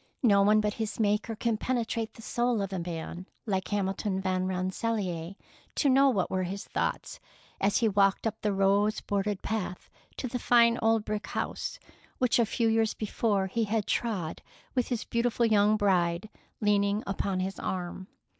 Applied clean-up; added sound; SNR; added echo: none; none; none; none.